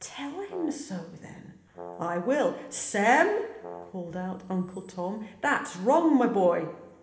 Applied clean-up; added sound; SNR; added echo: none; Brass instrument; 15 dB; reverberation time 1.0 s.